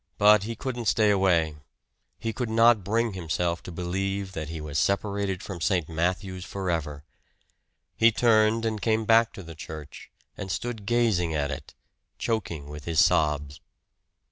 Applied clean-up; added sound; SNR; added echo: none; none; none; none.